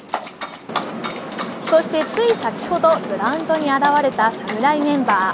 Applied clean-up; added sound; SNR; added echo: none; Dog; 12 dB; none.